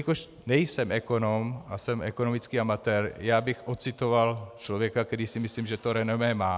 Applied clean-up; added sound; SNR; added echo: none; none; none; none.